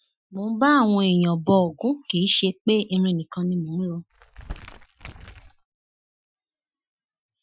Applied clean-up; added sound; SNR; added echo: classical method Wiener filter.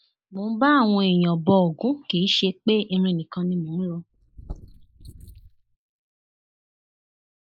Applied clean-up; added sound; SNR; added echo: neural mask model Resemble Enhance denoiser.